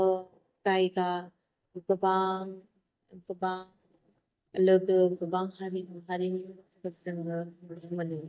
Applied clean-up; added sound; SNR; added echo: neural mask model DeepFilterNet 3.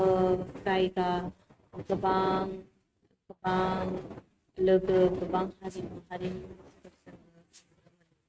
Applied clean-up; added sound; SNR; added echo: neural mask model RNNoise.